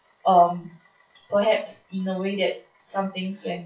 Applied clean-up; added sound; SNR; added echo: classical method WPE with log-MMSE.